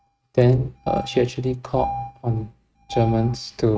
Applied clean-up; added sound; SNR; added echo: neural mask model RNNoise.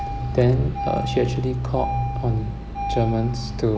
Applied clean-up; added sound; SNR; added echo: none; Engine starting; 4 dB; none.